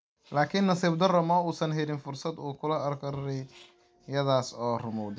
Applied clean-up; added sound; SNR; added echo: none; none; none; none.